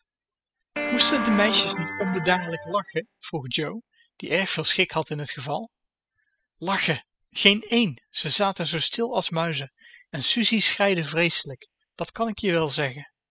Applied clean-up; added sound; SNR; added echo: classical method spectral subtraction.